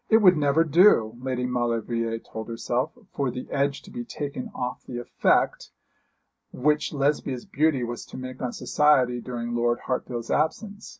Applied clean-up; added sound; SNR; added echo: none; none; none; none.